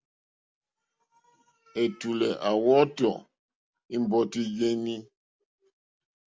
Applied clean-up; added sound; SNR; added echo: none; none; none; none.